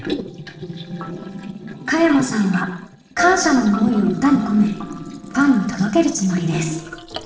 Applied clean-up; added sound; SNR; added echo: neural separator model SepFormer DNS4.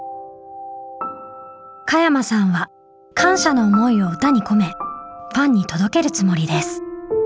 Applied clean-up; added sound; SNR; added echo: none; none; none; none.